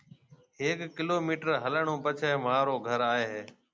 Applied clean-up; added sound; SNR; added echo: none; none; none; none.